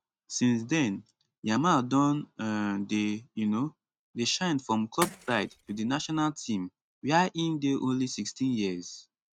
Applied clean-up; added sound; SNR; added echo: neural mask model RNNoise.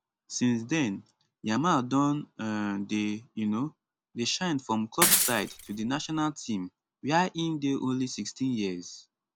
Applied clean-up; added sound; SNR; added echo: none; Shatter / Crushing; -2 dB; none.